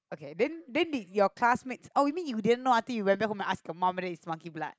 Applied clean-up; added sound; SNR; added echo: neural mask model Resemble Enhance denoiser.